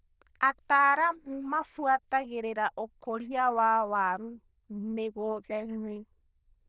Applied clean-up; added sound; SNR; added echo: neural diffusion model UNIVERSE++.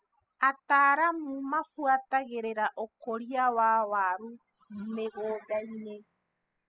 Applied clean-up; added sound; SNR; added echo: classical method spectral subtraction.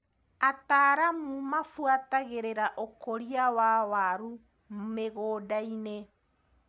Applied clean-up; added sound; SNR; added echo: none; none; none; none.